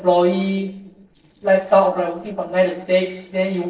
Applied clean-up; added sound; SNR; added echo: neural separator model SepFormer DNS4.